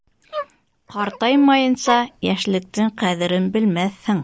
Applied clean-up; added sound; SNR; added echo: none; Dog; 16 dB; none.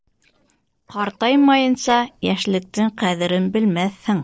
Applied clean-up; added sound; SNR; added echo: neural separator model SepFormer DNS4.